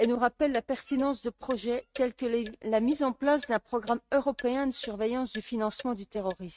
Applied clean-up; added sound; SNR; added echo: neural mask model RNNoise.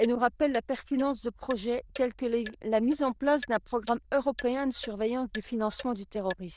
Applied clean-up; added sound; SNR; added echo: neural diffusion model UNIVERSE++.